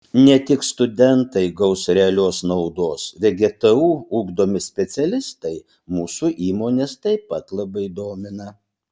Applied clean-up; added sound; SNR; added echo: none; none; none; none.